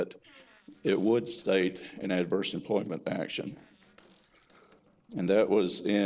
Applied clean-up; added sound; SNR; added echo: neural separator model SepFormer DNS4.